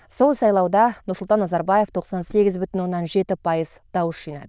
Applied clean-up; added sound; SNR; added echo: neural diffusion model UNIVERSE++.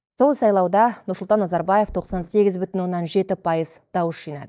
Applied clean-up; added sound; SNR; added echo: neural mask model DeepFilterNet 3.